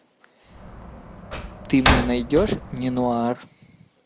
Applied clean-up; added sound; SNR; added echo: none; Slam; 1 dB; none.